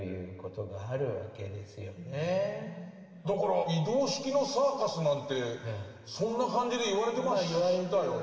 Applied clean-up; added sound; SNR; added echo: none; none; none; reverberation time 2.1 s.